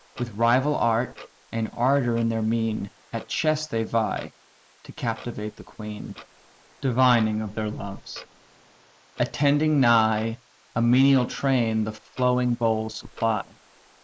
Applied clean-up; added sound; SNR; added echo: neural mask model Resemble Enhance denoiser.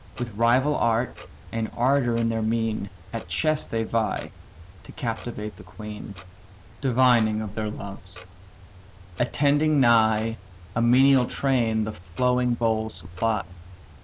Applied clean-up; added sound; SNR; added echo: none; Clock; 18 dB; none.